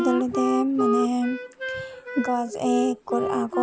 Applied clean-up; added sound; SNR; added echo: none; Wind instrument, woodwind instrument; 3 dB; none.